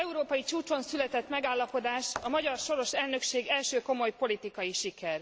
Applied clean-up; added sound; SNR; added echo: none; none; none; none.